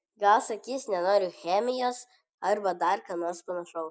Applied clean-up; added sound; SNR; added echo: none; none; none; none.